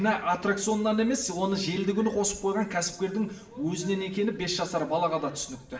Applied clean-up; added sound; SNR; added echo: none; none; none; reverberation time 0.6 s.